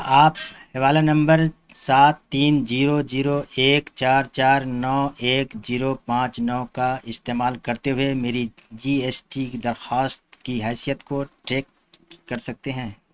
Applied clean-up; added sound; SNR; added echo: neural mask model RNNoise.